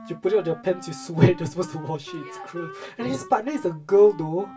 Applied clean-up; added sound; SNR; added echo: none; Wind instrument, woodwind instrument; 17 dB; reverberation time 0.1 s.